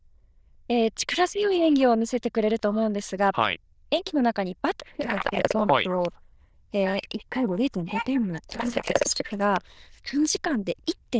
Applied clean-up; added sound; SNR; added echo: neural diffusion model UNIVERSE++.